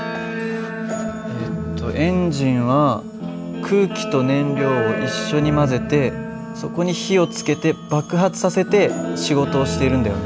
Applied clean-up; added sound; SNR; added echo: none; Guitar; 7 dB; none.